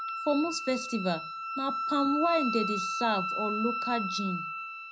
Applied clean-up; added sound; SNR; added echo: none; Wind instrument, woodwind instrument; 3 dB; reverberation time 0.5 s.